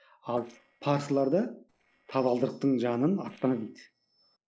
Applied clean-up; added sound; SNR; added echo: neural separator model SepFormer DNS4.